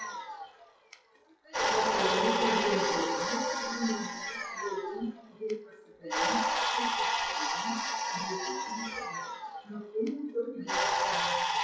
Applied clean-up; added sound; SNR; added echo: classical method WPE with log-MMSE.